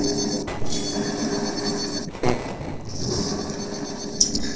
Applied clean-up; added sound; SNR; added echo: neural separator model SepFormer DNS4.